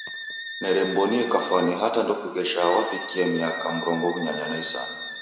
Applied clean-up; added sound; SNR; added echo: none; Wind instrument, woodwind instrument; 10 dB; reverberation time 2.1 s.